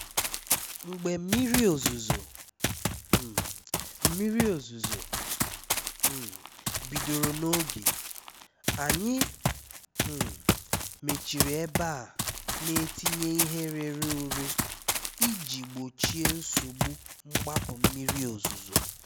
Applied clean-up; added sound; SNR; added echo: none; Run; -3 dB; none.